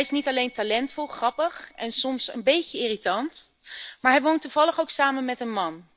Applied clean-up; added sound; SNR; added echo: none; Bell; 13 dB; none.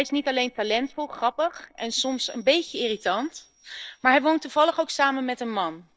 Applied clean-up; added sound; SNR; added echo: neural separator model SepFormer DNS4.